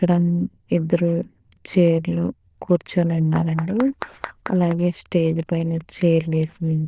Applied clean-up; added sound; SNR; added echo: neural diffusion model UNIVERSE++.